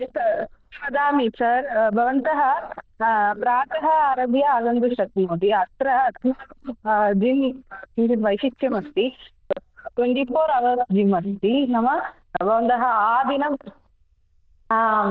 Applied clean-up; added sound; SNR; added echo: neural diffusion model UNIVERSE++.